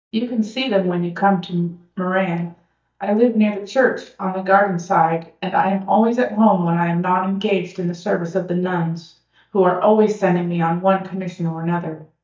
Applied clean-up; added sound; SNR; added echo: neural mask model DeepFilterNet 3.